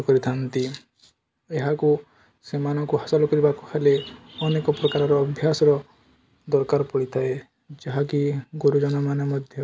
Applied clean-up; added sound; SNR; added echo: none; none; none; none.